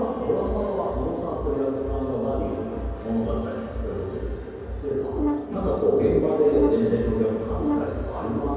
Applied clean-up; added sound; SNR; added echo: none; Brass instrument; 5 dB; reverberation time 2.2 s.